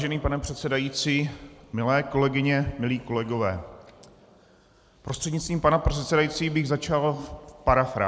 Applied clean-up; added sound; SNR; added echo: none; none; none; none.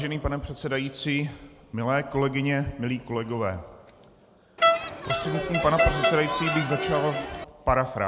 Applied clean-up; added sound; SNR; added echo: none; Crowd; -2 dB; none.